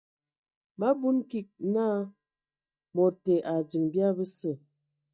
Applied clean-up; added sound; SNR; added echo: neural mask model DeepFilterNet 3.